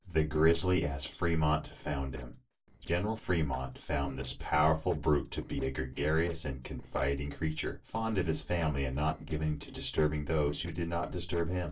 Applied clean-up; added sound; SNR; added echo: neural separator model SepFormer DNS4.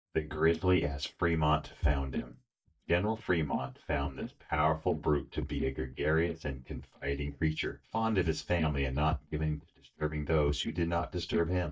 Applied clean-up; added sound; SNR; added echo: neural mask model DeepFilterNet 3.